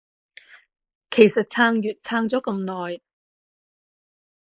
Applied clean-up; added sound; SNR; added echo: neural mask model Resemble Enhance denoiser.